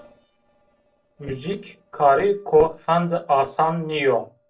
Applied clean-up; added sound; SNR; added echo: neural separator model SepFormer DNS4.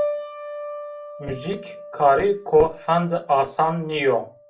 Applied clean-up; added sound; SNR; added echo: none; Piano; 12 dB; reverberation time 0.2 s.